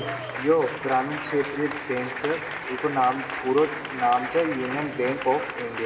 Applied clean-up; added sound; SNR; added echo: none; Applause; 8 dB; reverberation time 2.1 s.